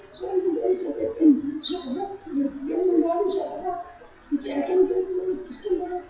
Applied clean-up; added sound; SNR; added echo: classical method WPE with log-MMSE.